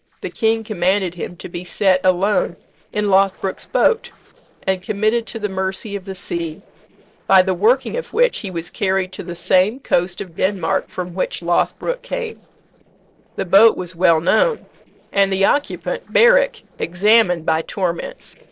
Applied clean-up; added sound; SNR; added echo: neural separator model SepFormer DNS4.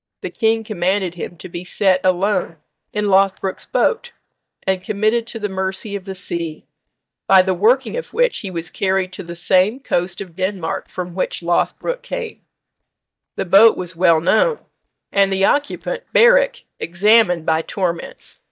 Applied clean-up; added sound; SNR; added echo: neural mask model DeepFilterNet 3.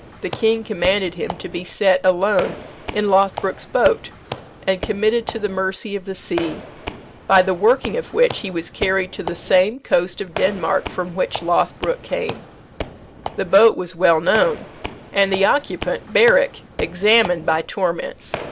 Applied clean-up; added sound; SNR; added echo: none; Squeak / Walk, footsteps; 14 dB; none.